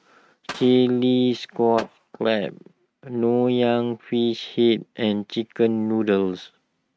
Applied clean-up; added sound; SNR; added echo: neural mask model RNNoise.